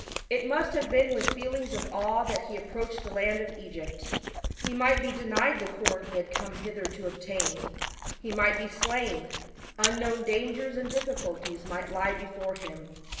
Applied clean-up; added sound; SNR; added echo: none; Chewing, mastication; 5 dB; reverberation time 0.9 s.